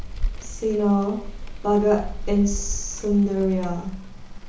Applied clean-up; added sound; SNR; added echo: none; Rain; 6 dB; reverberation time 0.8 s.